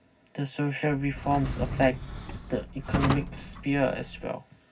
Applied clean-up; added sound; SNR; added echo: none; Drawer open or close; 4 dB; reverberation time 0.4 s.